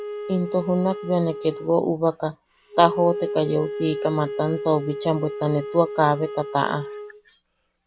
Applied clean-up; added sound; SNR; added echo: none; Wind instrument, woodwind instrument; 9 dB; none.